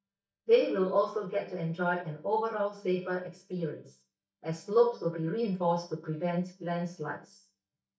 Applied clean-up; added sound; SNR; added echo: neural mask model DeepFilterNet 3.